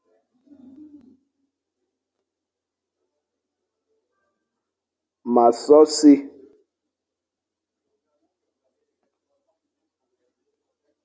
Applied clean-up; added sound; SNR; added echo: none; none; none; none.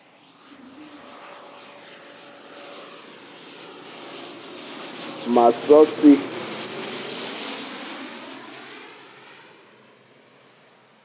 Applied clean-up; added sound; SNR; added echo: none; Aircraft; 12 dB; none.